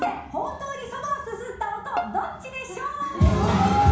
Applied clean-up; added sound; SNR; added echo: none; Bowed string instrument; 14 dB; reverberation time 0.6 s.